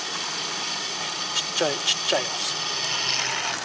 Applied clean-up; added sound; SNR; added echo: none; Drill; -1 dB; none.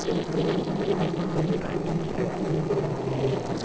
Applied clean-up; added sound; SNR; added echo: neural separator model SepFormer DNS4.